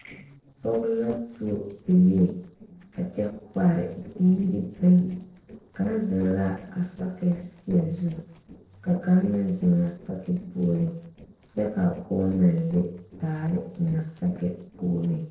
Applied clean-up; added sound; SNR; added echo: neural separator model SepFormer DNS4.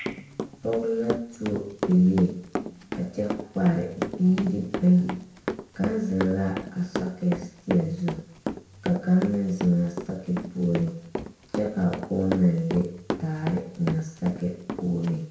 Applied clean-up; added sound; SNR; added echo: none; Run; 9 dB; reverberation time 0.5 s.